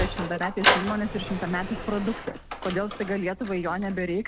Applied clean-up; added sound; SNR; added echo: none; Sliding door; 2 dB; none.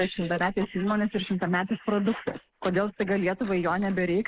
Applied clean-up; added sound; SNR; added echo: neural mask model Resemble Enhance denoiser.